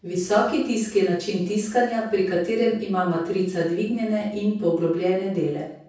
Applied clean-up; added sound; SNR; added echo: none; none; none; reverberation time 0.6 s.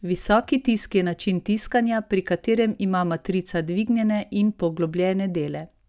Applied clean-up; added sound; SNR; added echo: none; none; none; none.